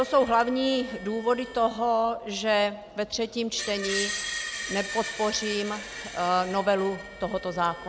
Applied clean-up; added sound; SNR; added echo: none; Screech; 11 dB; none.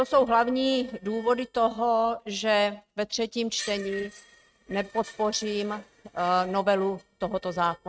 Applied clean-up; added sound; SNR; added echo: neural mask model RNNoise.